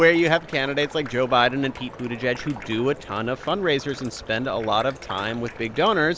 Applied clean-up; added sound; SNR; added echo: none; Sink (filling or washing) / Water tap, faucet; 19 dB; none.